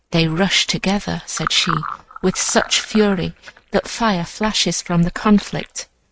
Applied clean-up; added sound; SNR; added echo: neural mask model RNNoise.